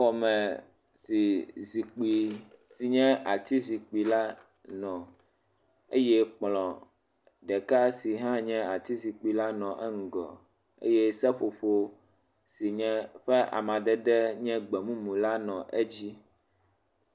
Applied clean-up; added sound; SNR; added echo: none; none; none; none.